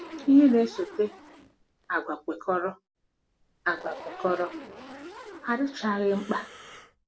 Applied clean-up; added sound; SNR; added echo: none; Breathing + Zipper (clothing); 17 dB; none.